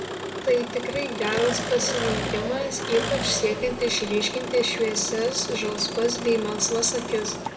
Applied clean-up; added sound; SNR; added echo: none; Engine; 5 dB; reverberation time 0.7 s.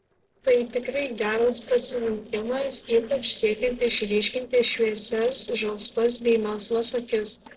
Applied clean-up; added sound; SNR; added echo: neural separator model SepFormer DNS4.